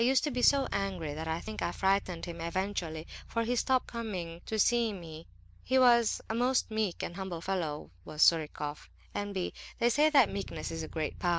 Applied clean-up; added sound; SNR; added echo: none; Bass guitar; 16 dB; none.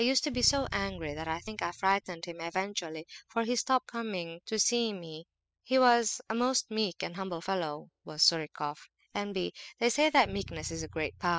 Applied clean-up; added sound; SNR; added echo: classical method spectral subtraction.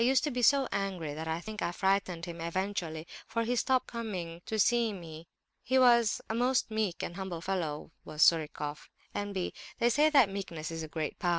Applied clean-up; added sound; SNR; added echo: none; none; none; none.